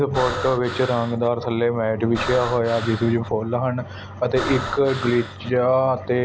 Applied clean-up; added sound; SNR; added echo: none; Breathing; 9 dB; none.